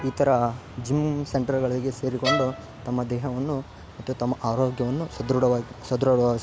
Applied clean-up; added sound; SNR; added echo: none; Bowed string instrument; 7 dB; none.